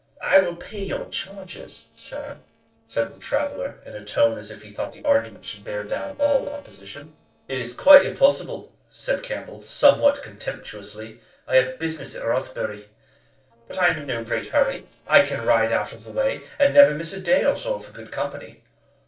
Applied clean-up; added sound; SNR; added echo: neural separator model SepFormer DNS4.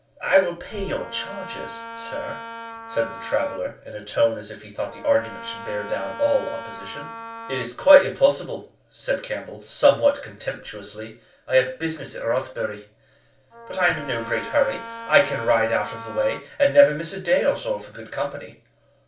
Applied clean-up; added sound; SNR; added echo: none; Wind instrument, woodwind instrument; 13 dB; reverberation time 0.3 s.